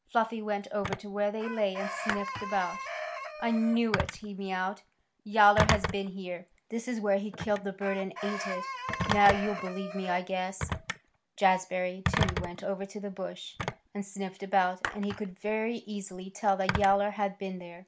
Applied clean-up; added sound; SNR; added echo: none; Telephone + Chicken, rooster; 6 dB; none.